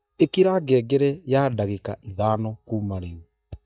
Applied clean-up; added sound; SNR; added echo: neural mask model DeepFilterNet 3.